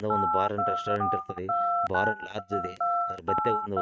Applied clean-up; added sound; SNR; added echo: neural mask model RNNoise.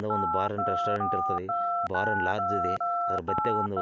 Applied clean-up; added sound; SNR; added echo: none; Telephone; -4 dB; none.